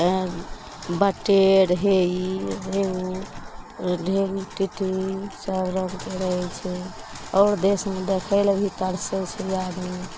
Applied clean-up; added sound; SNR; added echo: none; Tools; 17 dB; none.